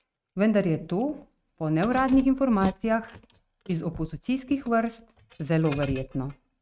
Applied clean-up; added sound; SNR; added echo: neural mask model RNNoise.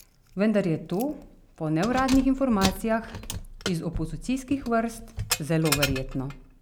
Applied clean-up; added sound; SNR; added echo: none; Keys jangling; 8 dB; none.